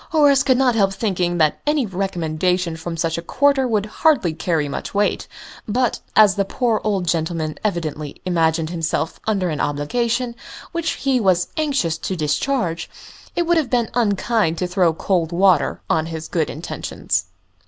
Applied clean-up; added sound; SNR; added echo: none; none; none; none.